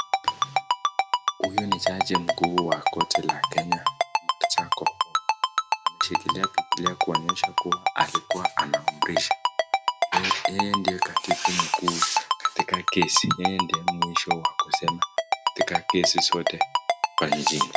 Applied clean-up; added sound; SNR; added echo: none; Ringtone; -5 dB; none.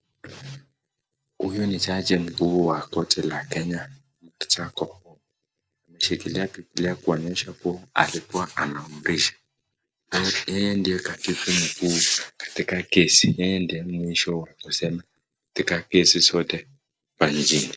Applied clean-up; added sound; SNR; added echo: neural mask model Resemble Enhance denoiser.